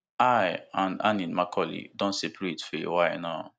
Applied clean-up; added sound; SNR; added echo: none; none; none; none.